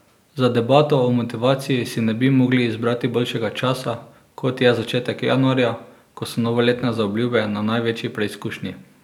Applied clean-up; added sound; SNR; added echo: none; none; none; none.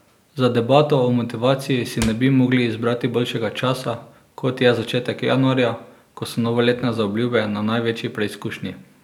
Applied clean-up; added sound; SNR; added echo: none; Cupboard open or close / Drawer open or close; 13 dB; none.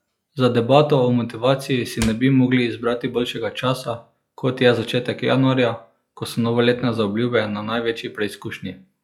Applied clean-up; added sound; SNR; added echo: classical method log-MMSE.